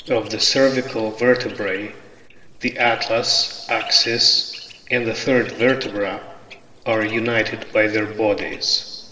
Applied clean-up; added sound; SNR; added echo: neural separator model SepFormer DNS4.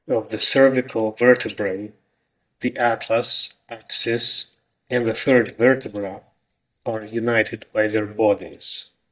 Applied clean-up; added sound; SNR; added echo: neural mask model DeepFilterNet 3.